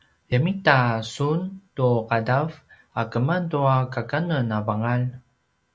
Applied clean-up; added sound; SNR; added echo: none; none; none; none.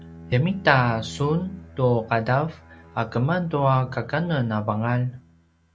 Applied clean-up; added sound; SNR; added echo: none; Bowed string instrument; 19 dB; none.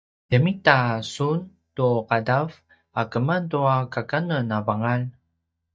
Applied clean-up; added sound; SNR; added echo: neural mask model DeepFilterNet 3.